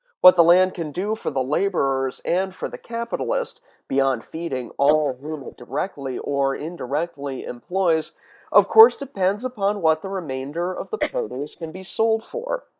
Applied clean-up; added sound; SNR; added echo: neural mask model DeepFilterNet 3.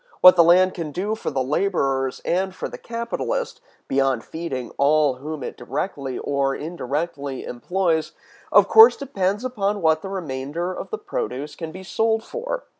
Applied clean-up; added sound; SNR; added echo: none; none; none; none.